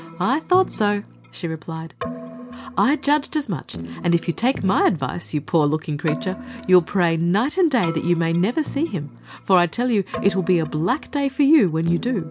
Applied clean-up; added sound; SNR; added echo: none; Keyboard (musical); 15 dB; none.